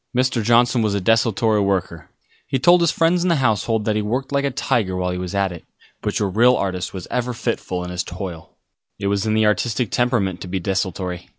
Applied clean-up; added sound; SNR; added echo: none; none; none; none.